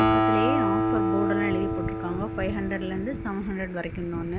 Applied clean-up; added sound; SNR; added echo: none; Acoustic guitar; -3 dB; none.